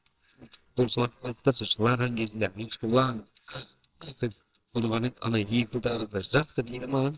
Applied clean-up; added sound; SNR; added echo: neural separator model SepFormer WHAMR!.